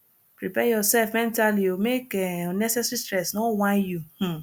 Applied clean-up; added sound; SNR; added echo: none; none; none; none.